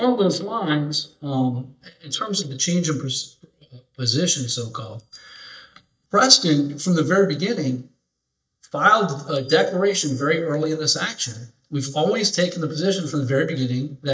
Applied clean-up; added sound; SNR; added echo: neural mask model DeepFilterNet 3.